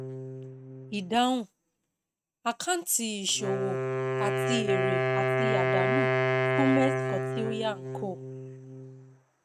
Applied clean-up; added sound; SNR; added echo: neural mask model RNNoise.